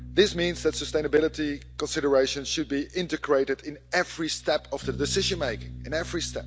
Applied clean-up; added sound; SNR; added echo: none; Bass guitar; 14 dB; none.